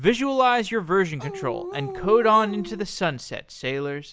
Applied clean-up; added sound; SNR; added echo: none; Dog; 10 dB; none.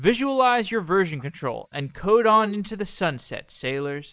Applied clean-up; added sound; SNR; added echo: neural mask model Resemble Enhance denoiser.